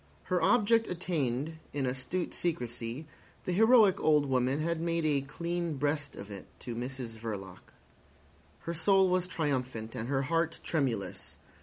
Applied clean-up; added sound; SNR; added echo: none; none; none; none.